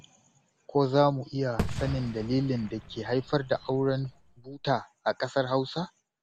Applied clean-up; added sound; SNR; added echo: none; Fireworks; 9 dB; none.